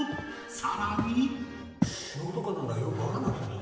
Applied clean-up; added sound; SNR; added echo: none; Walk, footsteps; 6 dB; reverberation time 1.0 s.